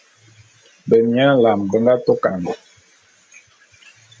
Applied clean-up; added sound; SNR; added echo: none; none; none; none.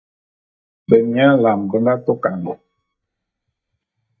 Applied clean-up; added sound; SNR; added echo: neural mask model DeepFilterNet 3.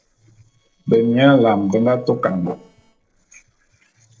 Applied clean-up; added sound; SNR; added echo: neural separator model SepFormer DNS4.